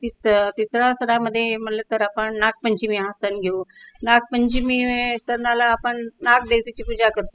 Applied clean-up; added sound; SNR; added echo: classical method spectral subtraction.